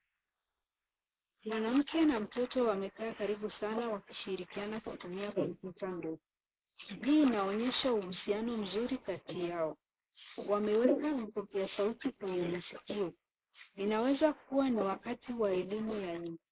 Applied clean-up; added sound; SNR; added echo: neural mask model Resemble Enhance denoiser.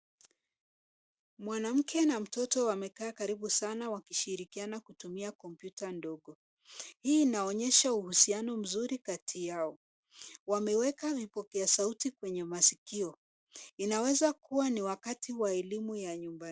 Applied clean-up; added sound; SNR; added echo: none; none; none; none.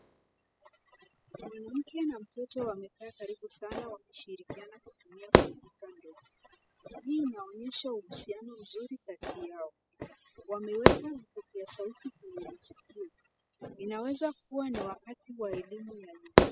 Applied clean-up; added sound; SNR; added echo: classical method spectral subtraction.